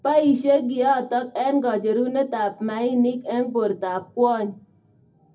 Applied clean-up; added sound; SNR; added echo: none; none; none; reverberation time 0.4 s.